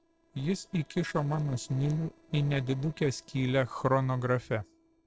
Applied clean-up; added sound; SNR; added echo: neural separator model SepFormer DNS4.